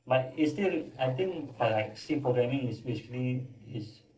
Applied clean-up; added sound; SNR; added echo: neural separator model SepFormer DNS4.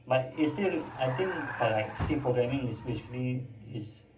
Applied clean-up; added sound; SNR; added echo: none; Vehicle; 9 dB; reverberation time 0.3 s.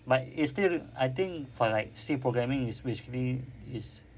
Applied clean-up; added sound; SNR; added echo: none; none; none; none.